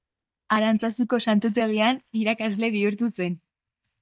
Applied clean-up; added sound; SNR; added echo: neural mask model DeepFilterNet 3.